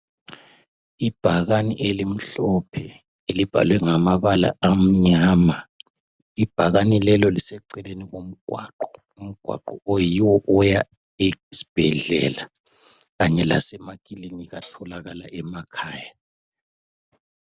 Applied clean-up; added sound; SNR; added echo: none; Hi-hat; 19 dB; none.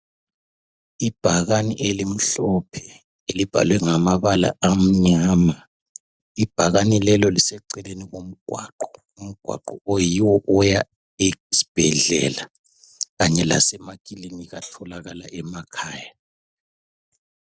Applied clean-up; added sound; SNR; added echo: neural mask model DeepFilterNet 3.